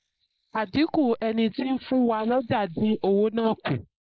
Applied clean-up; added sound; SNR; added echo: neural mask model Resemble Enhance denoiser.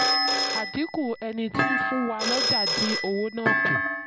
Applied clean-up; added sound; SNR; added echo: none; Telephone + Thump, thud; -4 dB; none.